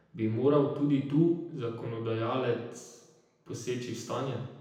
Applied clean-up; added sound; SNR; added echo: none; none; none; reverberation time 0.9 s.